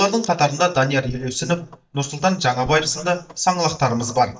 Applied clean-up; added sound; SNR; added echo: neural mask model DeepFilterNet 3.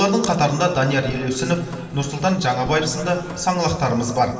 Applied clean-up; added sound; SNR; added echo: none; Car; 18 dB; reverberation time 2.7 s.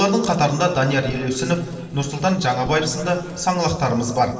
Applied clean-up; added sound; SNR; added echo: neural separator model SepFormer DNS4.